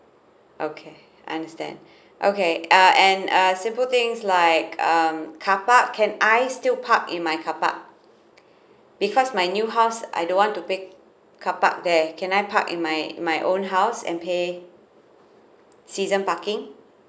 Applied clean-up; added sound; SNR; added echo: none; none; none; none.